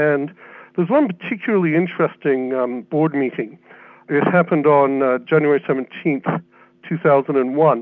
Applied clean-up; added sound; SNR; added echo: none; none; none; none.